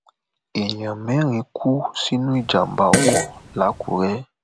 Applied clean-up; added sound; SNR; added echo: none; Fart; 1 dB; none.